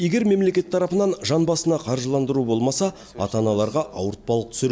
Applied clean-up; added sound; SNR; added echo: none; none; none; none.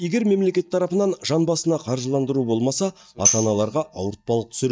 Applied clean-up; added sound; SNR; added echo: neural mask model DeepFilterNet 3.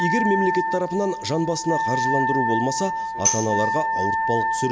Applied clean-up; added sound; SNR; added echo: none; Wind instrument, woodwind instrument + Tambourine; -1 dB; none.